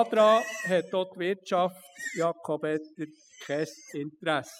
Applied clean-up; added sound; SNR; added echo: classical method spectral subtraction.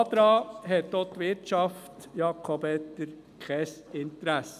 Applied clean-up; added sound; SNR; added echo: none; none; none; none.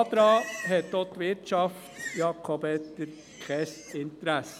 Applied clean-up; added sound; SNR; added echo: none; Livestock, farm animals, working animals; 16 dB; none.